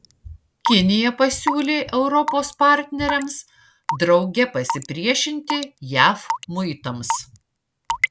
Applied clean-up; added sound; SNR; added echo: none; Raindrop / Drip / Water tap, faucet; 9 dB; none.